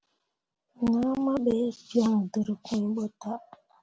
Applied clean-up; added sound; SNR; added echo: none; none; none; none.